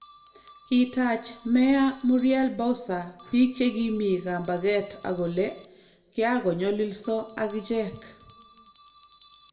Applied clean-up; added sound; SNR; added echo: none; Bell; 2 dB; reverberation time 0.6 s.